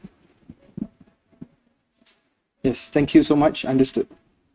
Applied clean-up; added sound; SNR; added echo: neural mask model RNNoise.